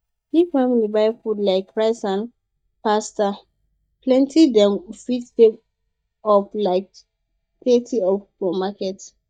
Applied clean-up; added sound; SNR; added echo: neural mask model DeepFilterNet 3.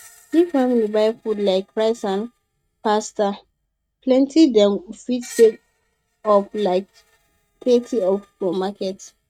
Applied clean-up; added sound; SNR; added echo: neural mask model RNNoise.